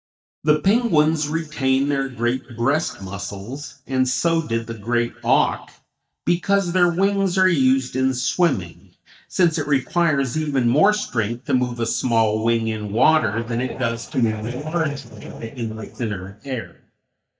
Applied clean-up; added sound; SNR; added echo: neural mask model DeepFilterNet 3.